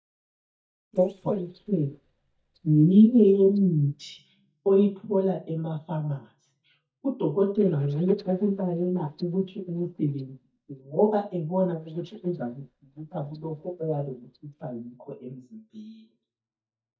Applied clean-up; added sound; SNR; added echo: neural mask model DeepFilterNet 3.